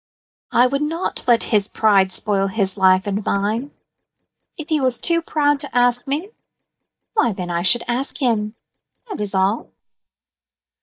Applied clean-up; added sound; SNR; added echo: neural mask model DeepFilterNet 3.